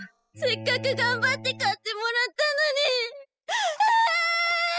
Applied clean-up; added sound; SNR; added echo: classical method spectral subtraction.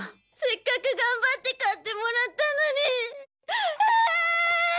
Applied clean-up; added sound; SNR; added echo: none; none; none; none.